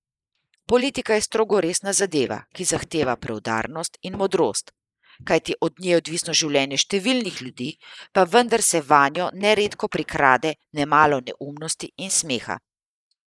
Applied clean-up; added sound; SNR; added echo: neural mask model Resemble Enhance denoiser.